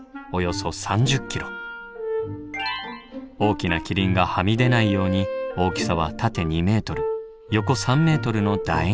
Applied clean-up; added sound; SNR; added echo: none; none; none; none.